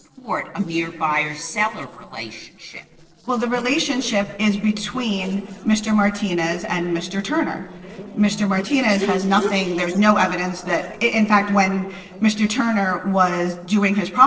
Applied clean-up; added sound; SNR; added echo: neural separator model SepFormer DNS4.